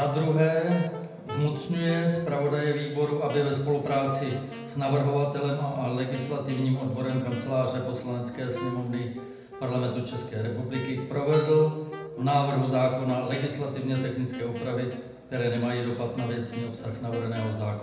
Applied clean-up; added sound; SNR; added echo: none; Wind instrument, woodwind instrument; 15 dB; reverberation time 0.9 s.